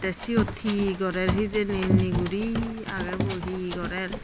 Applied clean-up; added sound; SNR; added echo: none; Run; 1 dB; none.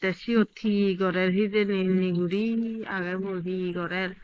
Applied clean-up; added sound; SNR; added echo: neural mask model Resemble Enhance denoiser.